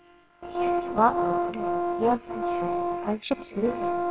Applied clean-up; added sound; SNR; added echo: neural separator model SepFormer WHAMR!.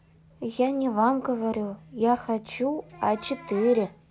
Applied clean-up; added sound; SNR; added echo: none; none; none; none.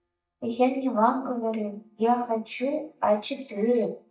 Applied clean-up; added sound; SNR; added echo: neural mask model DeepFilterNet 3.